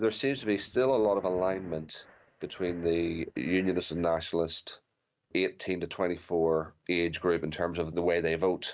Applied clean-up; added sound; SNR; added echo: neural mask model RNNoise.